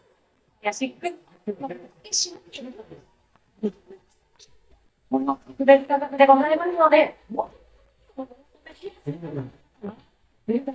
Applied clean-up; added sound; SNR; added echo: neural mask model DeepFilterNet 3.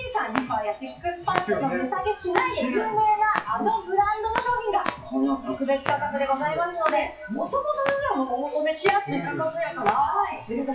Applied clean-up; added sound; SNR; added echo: classical method WPE with log-MMSE.